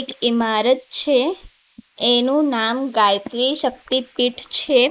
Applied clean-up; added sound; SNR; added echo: neural mask model Resemble Enhance denoiser.